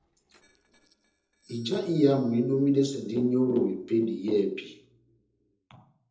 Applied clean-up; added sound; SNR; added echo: neural separator model SepFormer DNS4.